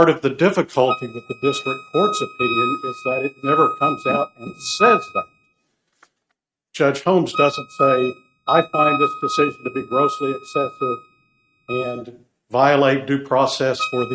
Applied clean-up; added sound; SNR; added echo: neural mask model RNNoise.